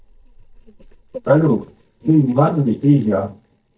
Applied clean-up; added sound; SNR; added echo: neural mask model DeepFilterNet 3.